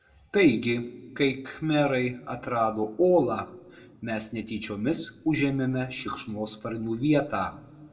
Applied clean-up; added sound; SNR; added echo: none; none; none; reverberation time 0.5 s.